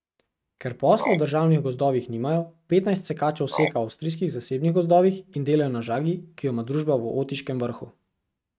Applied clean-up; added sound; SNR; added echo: neural mask model RNNoise.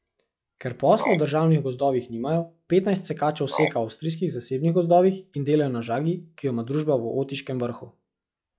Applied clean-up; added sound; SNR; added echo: classical method log-MMSE.